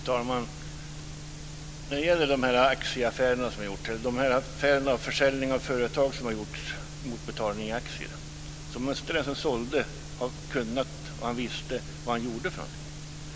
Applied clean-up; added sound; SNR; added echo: none; none; none; none.